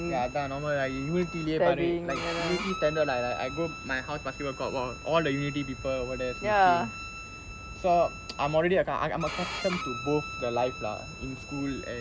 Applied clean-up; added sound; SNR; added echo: none; Bowed string instrument; 11 dB; none.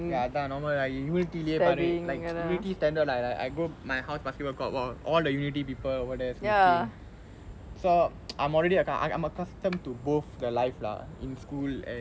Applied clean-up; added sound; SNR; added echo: none; none; none; none.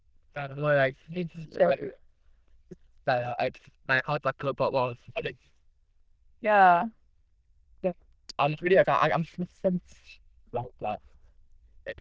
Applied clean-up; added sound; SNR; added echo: neural diffusion model UNIVERSE++.